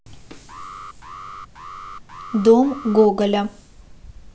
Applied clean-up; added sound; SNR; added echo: none; Alarm; 17 dB; none.